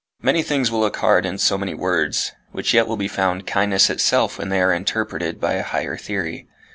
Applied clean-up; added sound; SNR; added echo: none; none; none; none.